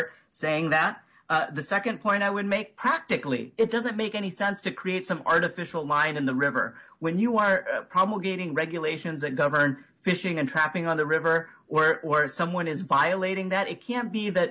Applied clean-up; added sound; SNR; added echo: none; none; none; none.